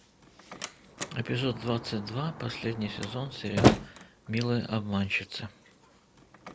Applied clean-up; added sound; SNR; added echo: none; Slam; 0 dB; none.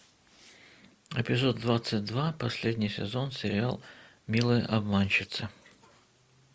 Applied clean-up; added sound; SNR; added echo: none; none; none; none.